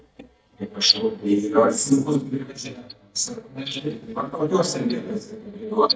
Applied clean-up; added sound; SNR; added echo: neural mask model DeepFilterNet 3.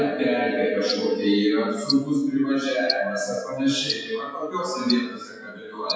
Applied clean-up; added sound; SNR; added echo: classical method WPE with log-MMSE.